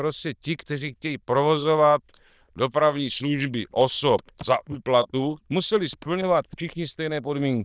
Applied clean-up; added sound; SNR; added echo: neural diffusion model UNIVERSE++.